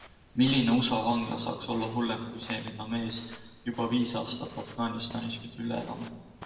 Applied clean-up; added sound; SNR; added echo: none; Walk, footsteps; 19 dB; reverberation time 1.0 s.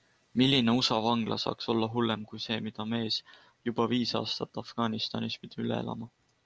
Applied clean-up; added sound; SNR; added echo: none; none; none; none.